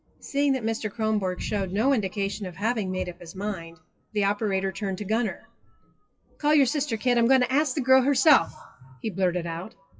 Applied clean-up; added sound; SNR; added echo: classical method WPE with log-MMSE.